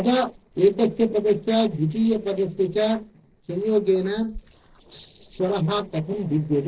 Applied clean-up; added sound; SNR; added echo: neural separator model SepFormer DNS4.